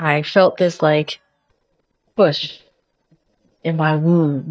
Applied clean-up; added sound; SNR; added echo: neural mask model DeepFilterNet 3.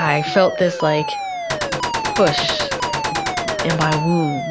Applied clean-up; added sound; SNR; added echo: none; Gunshot, gunfire + Alarm; 2 dB; none.